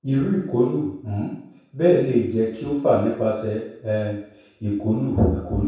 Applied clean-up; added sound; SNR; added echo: none; none; none; reverberation time 0.7 s.